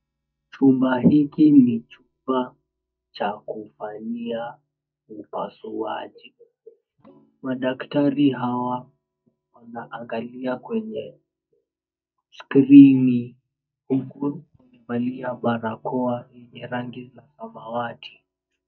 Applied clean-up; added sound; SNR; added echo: neural mask model DeepFilterNet 3.